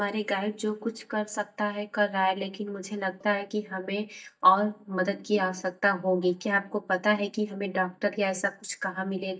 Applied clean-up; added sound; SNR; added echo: neural mask model DeepFilterNet 3.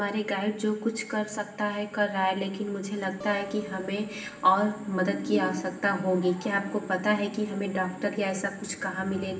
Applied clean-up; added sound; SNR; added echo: none; Acoustic guitar; 19 dB; reverberation time 0.7 s.